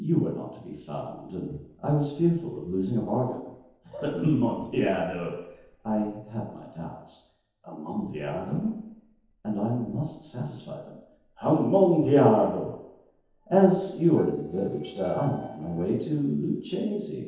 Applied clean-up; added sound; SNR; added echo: neural separator model SepFormer DNS4.